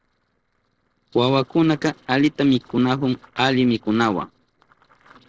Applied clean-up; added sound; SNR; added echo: neural separator model SepFormer DNS4.